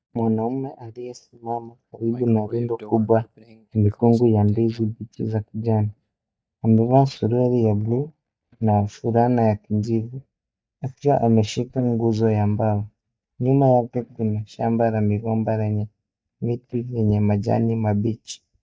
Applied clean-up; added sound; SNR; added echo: neural mask model DeepFilterNet 3.